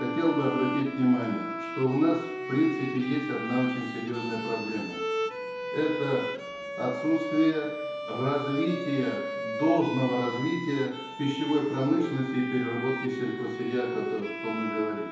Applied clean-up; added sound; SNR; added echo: none; Bowed string instrument; 6 dB; reverberation time 2.2 s.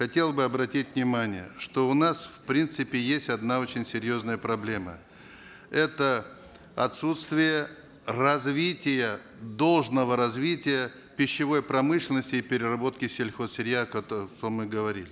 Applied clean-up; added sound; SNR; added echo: none; none; none; none.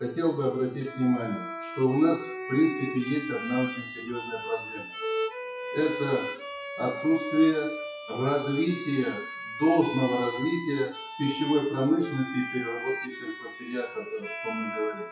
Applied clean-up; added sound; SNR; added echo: classical method WPE with log-MMSE.